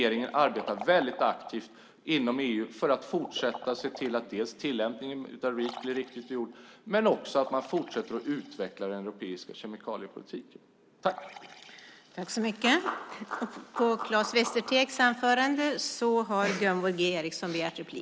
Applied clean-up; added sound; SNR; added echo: none; Liquid; 19 dB; none.